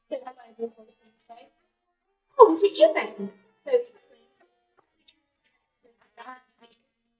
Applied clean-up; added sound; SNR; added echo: neural mask model DeepFilterNet 3.